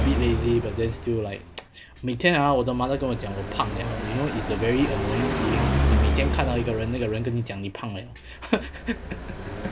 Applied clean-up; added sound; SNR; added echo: none; Car passing by; 2 dB; none.